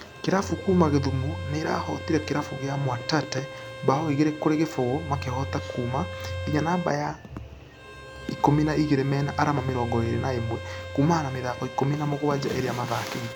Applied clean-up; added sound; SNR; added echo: none; Bowed string instrument; 14 dB; none.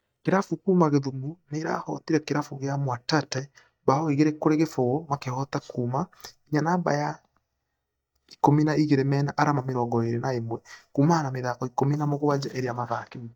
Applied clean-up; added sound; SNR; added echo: neural mask model DeepFilterNet 3.